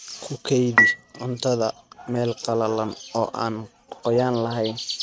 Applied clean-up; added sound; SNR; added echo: neural mask model RNNoise.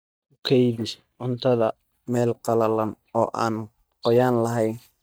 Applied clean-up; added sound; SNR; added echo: neural mask model DeepFilterNet 3.